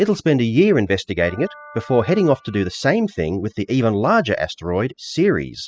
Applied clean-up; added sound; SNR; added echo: classical method spectral subtraction.